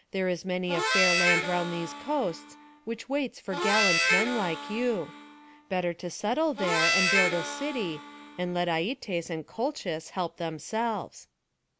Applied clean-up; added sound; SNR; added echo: none; Harmonica; -1 dB; none.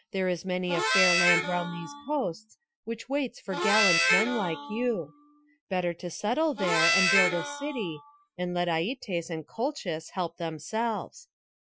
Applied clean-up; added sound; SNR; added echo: classical method Wiener filter.